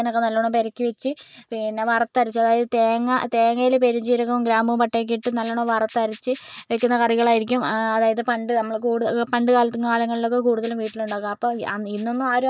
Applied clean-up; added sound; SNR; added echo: neural mask model DeepFilterNet 3.